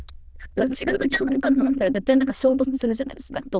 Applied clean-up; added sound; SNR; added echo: neural diffusion model UNIVERSE++.